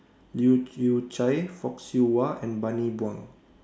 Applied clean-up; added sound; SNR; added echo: none; none; none; none.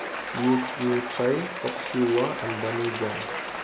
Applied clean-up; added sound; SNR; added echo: none; Applause / Cheering; 5 dB; reverberation time 0.5 s.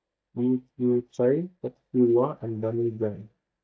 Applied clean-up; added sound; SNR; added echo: neural mask model DeepFilterNet 3.